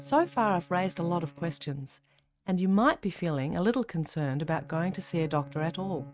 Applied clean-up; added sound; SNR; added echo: neural mask model RNNoise.